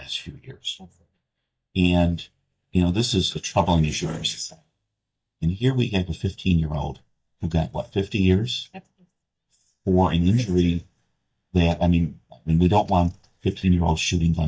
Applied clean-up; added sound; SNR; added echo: neural mask model DeepFilterNet 3.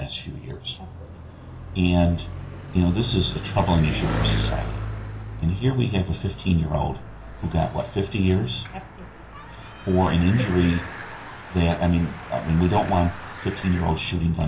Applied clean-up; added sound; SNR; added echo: none; Bicycle; 9 dB; reverberation time 0.2 s.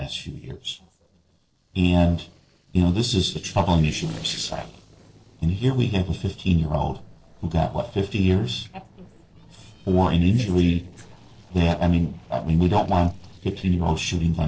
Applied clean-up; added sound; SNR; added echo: neural separator model SepFormer DNS4.